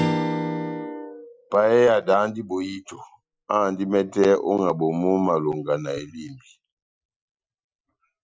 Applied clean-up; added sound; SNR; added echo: classical method Wiener filter.